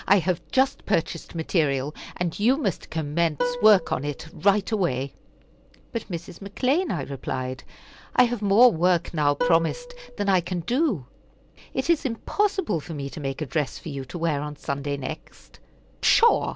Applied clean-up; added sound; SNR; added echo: none; Plucked string instrument; 9 dB; none.